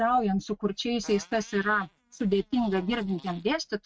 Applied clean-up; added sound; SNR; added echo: neural mask model RNNoise.